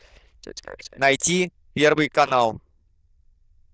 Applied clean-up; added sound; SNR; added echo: neural diffusion model UNIVERSE++.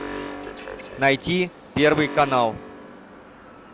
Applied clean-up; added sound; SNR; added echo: none; Alarm; 13 dB; none.